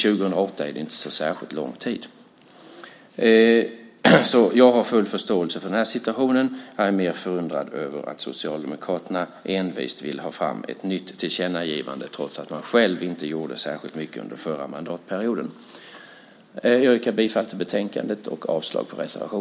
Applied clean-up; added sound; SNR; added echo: none; none; none; none.